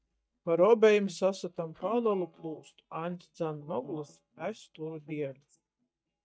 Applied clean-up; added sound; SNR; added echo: neural mask model DeepFilterNet 3.